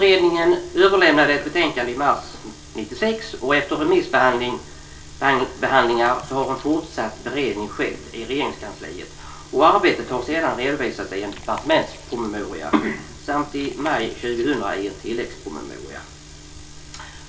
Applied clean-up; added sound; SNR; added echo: none; Chewing, mastication; 20 dB; reverberation time 0.3 s.